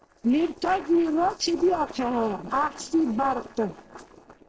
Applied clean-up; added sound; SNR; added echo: neural separator model SepFormer DNS4.